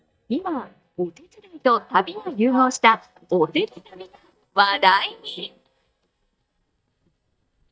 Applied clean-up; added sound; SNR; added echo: neural mask model DeepFilterNet 3.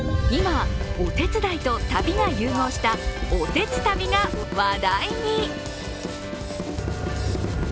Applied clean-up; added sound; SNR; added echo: none; Drum / Drum kit; 10 dB; none.